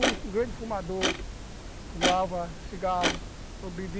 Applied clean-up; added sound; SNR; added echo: none; Clock; 0 dB; none.